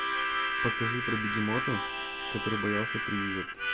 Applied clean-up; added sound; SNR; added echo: none; Harmonica; -2 dB; none.